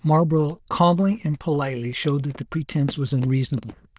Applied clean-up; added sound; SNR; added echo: neural diffusion model UNIVERSE++.